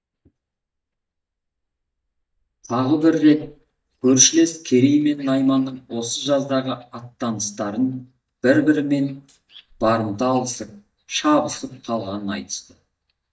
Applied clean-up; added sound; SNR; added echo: neural mask model DeepFilterNet 3.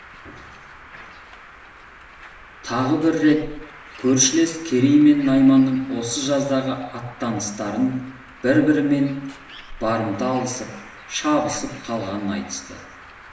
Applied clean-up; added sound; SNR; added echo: none; Bird; 19 dB; reverberation time 0.9 s.